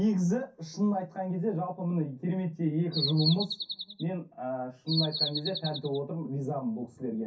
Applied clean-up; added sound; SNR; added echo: none; Bird vocalization, bird call, bird song; 3 dB; reverberation time 0.3 s.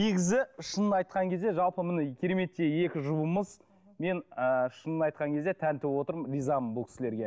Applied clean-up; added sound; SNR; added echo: none; none; none; none.